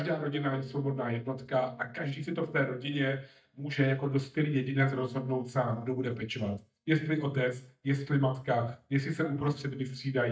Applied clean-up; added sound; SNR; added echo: neural mask model DeepFilterNet 3.